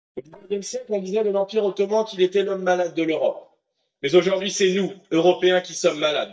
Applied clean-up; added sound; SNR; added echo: neural mask model DeepFilterNet 3.